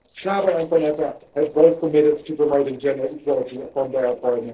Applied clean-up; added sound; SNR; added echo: neural separator model SepFormer DNS4.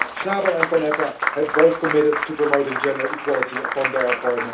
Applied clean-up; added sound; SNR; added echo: none; Applause; 4 dB; reverberation time 0.3 s.